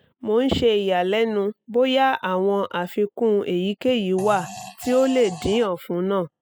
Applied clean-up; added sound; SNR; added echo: classical method spectral subtraction.